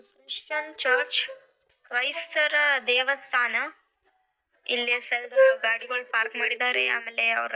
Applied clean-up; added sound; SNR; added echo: neural mask model DeepFilterNet 3.